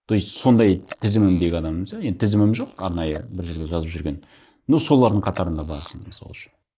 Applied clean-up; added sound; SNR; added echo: neural mask model Resemble Enhance denoiser.